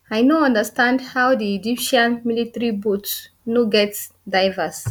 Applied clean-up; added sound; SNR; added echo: none; none; none; none.